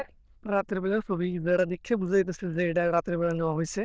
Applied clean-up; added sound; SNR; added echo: neural diffusion model UNIVERSE++.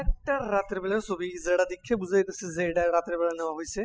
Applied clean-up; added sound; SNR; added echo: classical method spectral subtraction.